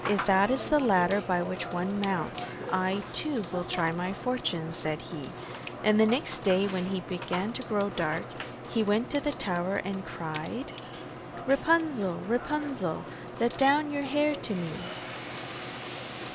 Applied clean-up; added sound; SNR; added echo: none; Sink (filling or washing) / Water tap, faucet / Water; 9 dB; none.